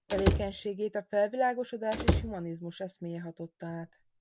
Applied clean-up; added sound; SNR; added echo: none; Slam / Wood; -3 dB; none.